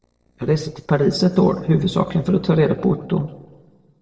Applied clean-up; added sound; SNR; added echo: neural separator model SepFormer DNS4.